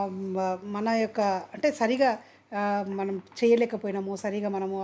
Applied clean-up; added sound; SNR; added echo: none; none; none; none.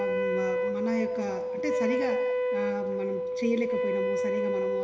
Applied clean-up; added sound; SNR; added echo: none; Wind instrument, woodwind instrument; -5 dB; reverberation time 1.4 s.